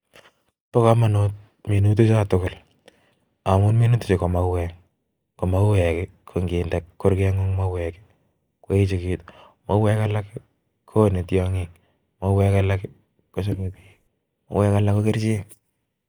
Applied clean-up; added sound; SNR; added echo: neural mask model DeepFilterNet 3.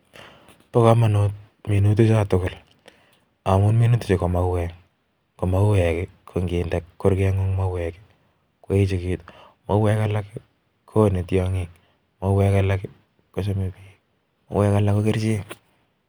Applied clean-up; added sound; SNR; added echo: none; none; none; none.